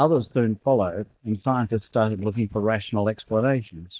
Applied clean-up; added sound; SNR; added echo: neural mask model DeepFilterNet 3.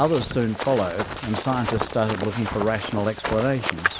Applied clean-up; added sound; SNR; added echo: none; Run; 6 dB; none.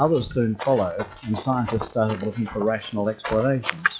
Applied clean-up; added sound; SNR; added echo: classical method log-MMSE.